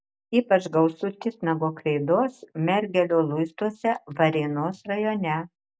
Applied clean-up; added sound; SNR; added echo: none; none; none; none.